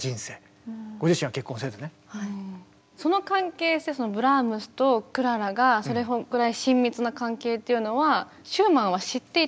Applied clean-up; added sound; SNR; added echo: none; none; none; none.